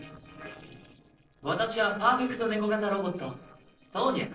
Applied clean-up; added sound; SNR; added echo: neural separator model SepFormer DNS4.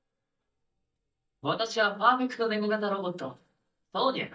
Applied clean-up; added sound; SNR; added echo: neural mask model DeepFilterNet 3.